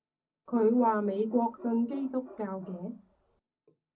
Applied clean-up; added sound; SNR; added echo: none; Bark; 19 dB; reverberation time 0.4 s.